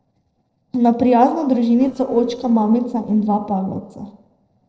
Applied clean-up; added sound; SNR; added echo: neural separator model SepFormer DNS4.